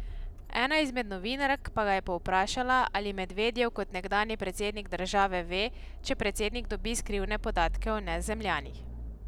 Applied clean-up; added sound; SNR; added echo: none; Accelerating, revving, vroom; 8 dB; none.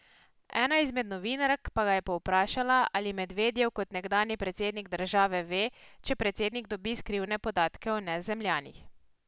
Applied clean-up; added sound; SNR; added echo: none; none; none; none.